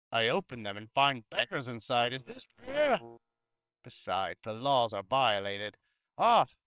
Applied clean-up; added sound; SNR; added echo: neural separator model SepFormer WHAMR!.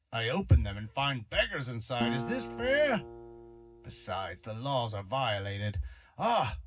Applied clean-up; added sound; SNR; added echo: none; Acoustic guitar; 9 dB; reverberation time 0.4 s.